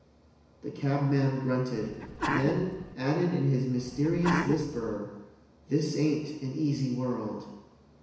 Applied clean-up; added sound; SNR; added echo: none; Sneeze; 4 dB; reverberation time 1.0 s.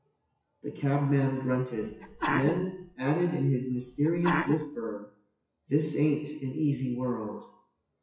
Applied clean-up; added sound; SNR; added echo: classical method WPE with log-MMSE.